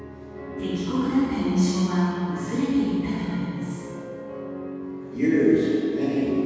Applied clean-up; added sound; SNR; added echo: none; none; none; reverberation time 2.1 s.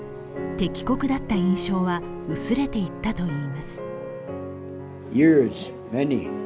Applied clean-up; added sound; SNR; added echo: none; none; none; none.